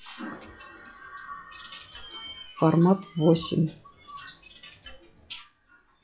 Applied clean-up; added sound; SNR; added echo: classical method log-MMSE.